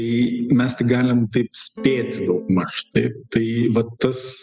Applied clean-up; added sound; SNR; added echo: classical method spectral subtraction.